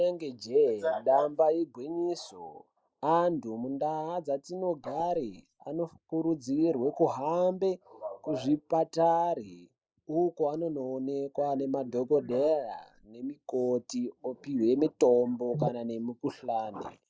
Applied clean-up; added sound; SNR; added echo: neural mask model Resemble Enhance denoiser.